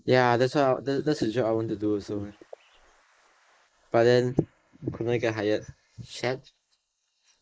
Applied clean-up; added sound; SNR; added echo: neural mask model Resemble Enhance denoiser.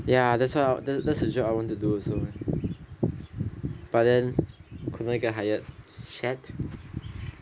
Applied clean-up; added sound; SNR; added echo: none; none; none; none.